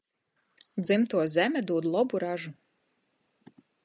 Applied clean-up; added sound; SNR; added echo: none; none; none; none.